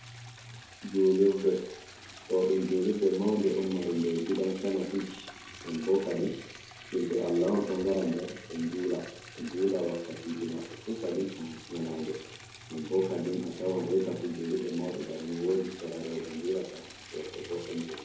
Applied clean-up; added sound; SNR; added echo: none; Liquid; 16 dB; reverberation time 2.2 s.